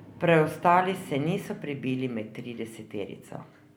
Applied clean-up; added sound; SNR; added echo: none; none; none; none.